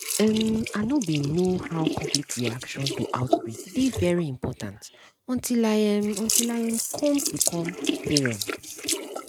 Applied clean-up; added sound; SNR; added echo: neural mask model RNNoise.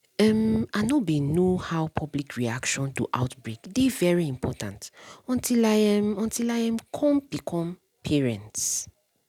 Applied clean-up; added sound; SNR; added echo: none; none; none; none.